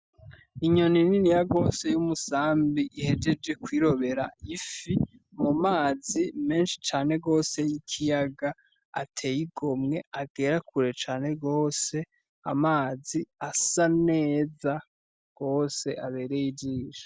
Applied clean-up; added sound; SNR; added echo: none; none; none; none.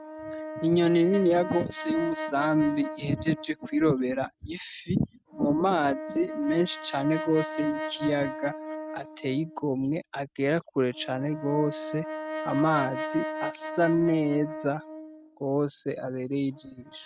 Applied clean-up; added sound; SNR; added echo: neural mask model RNNoise.